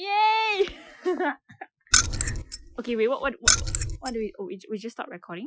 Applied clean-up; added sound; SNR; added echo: classical method Wiener filter.